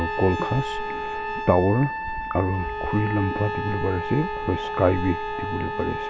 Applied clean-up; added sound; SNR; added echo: none; Trumpet + Bowed string instrument; 5 dB; none.